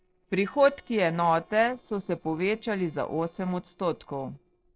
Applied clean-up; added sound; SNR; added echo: neural separator model SepFormer DNS4.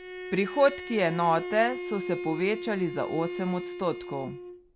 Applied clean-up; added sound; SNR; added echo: none; Bowed string instrument; 8 dB; none.